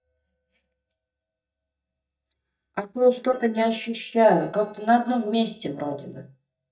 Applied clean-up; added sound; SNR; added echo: neural mask model DeepFilterNet 3.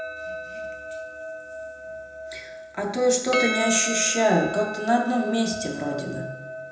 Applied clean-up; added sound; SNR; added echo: none; Percussion; 7 dB; reverberation time 0.9 s.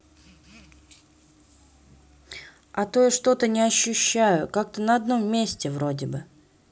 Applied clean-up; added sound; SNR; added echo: none; none; none; none.